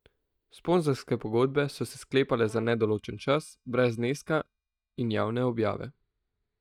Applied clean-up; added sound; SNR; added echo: neural mask model DeepFilterNet 3.